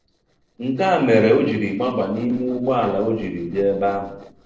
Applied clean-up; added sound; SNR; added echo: neural separator model SepFormer DNS4.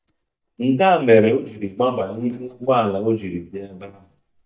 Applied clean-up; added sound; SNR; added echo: neural mask model DeepFilterNet 3.